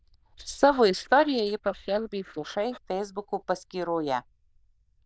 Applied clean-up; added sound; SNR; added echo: neural diffusion model UNIVERSE++.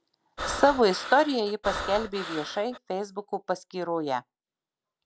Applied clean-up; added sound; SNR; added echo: none; Breathing; 8 dB; none.